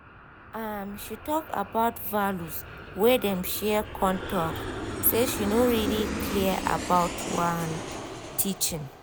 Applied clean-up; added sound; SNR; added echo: none; Aircraft; 7 dB; none.